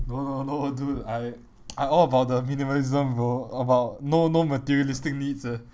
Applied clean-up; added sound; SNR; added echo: none; none; none; none.